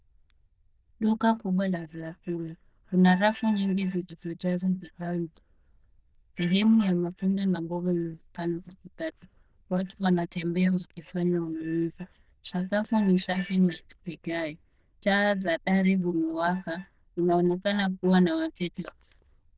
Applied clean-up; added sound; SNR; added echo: neural diffusion model UNIVERSE++.